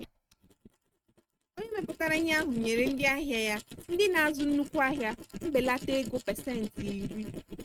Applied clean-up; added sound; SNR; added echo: neural mask model RNNoise.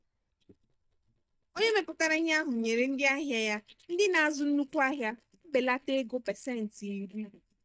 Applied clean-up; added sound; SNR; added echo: neural mask model DeepFilterNet 3.